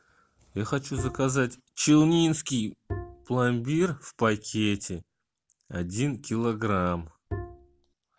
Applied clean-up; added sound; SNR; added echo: none; Bowed string instrument; 10 dB; none.